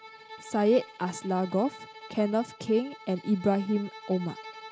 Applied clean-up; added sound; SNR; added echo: none; Bowed string instrument; 17 dB; none.